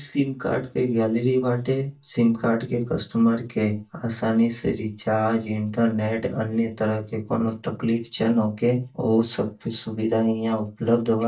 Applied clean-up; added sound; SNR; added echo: neural mask model DeepFilterNet 3.